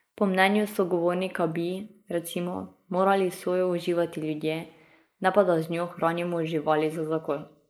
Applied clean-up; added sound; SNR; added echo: neural mask model Resemble Enhance denoiser.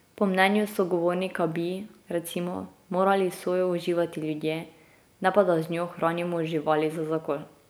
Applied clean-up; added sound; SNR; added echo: none; none; none; none.